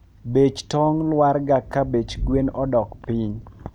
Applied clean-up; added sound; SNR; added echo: none; Thunder / Rain; 14 dB; none.